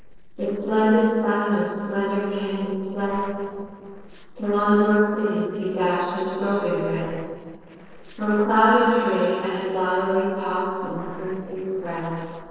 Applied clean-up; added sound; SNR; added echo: neural separator model SepFormer DNS4.